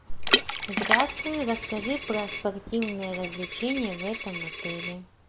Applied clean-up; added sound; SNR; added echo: none; Water / Splash, splatter + Coin (dropping); 0 dB; none.